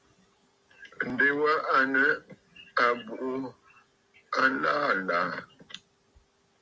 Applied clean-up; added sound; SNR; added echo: none; none; none; none.